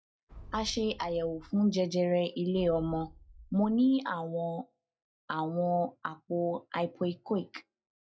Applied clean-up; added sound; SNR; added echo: classical method log-MMSE.